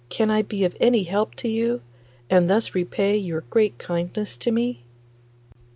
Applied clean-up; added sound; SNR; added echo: none; none; none; none.